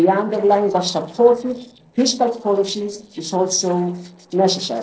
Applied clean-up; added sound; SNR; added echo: neural separator model SepFormer DNS4.